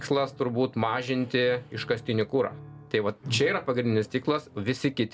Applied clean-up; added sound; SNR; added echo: none; Piano; 20 dB; none.